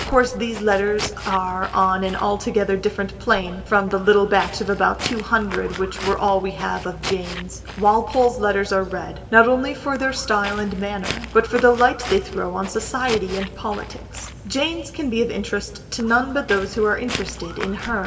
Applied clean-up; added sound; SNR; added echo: none; Walk, footsteps; 13 dB; reverberation time 1.4 s.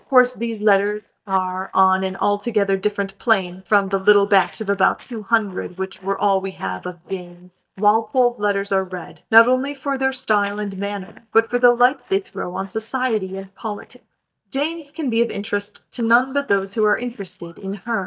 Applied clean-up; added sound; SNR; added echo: neural mask model DeepFilterNet 3.